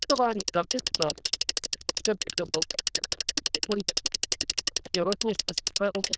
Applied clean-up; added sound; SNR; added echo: neural diffusion model UNIVERSE++.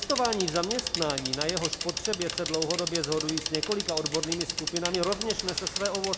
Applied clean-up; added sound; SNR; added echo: none; Bicycle; 2 dB; none.